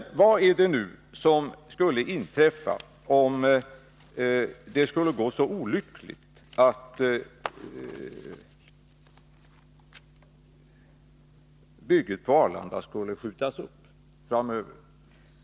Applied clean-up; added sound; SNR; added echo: none; none; none; none.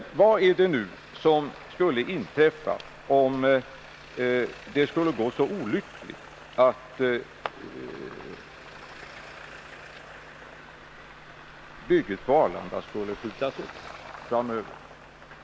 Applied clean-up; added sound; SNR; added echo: none; Traffic noise, roadway noise; 18 dB; none.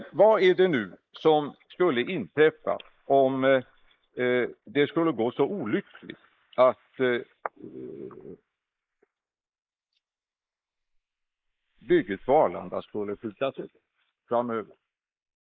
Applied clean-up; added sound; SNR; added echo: neural mask model Resemble Enhance denoiser.